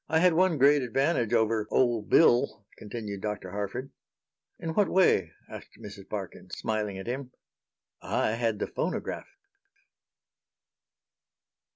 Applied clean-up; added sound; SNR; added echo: none; none; none; none.